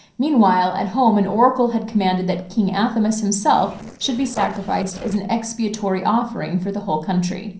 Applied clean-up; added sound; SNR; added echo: neural separator model SepFormer DNS4.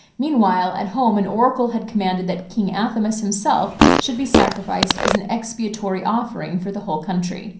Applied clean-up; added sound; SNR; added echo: none; Fart; -3 dB; reverberation time 0.6 s.